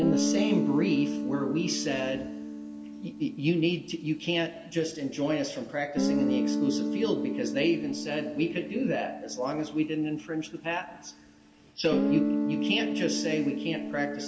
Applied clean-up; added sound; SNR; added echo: none; Guitar; 2 dB; reverberation time 1.6 s.